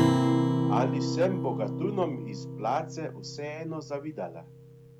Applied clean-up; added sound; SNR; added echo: none; Acoustic guitar; -4 dB; none.